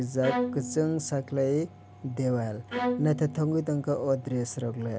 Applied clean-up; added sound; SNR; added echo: none; Bowed string instrument; 7 dB; none.